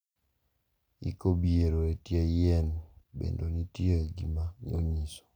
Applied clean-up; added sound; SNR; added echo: none; none; none; none.